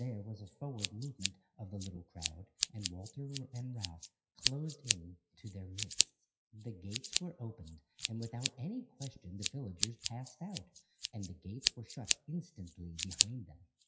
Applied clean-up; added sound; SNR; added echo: classical method WPE with log-MMSE.